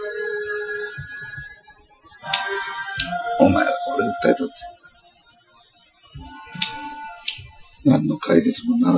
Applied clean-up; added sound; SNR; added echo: classical method Wiener filter.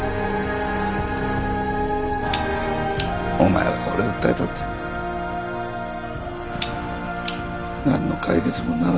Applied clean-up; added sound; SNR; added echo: none; Clock; 14 dB; none.